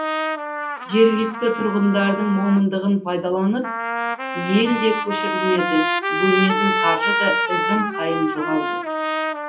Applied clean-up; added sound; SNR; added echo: none; Trumpet; 2 dB; reverberation time 0.3 s.